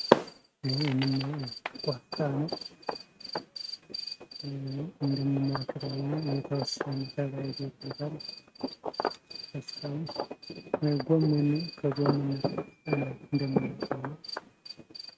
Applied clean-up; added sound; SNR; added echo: neural mask model RNNoise.